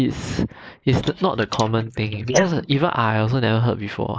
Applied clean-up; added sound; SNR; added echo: neural mask model Resemble Enhance denoiser.